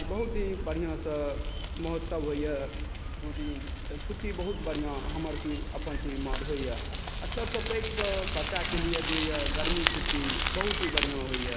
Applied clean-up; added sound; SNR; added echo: none; Bicycle; -2 dB; none.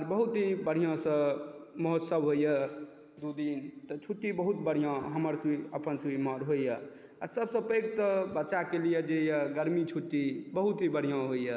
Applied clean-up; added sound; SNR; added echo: none; none; none; none.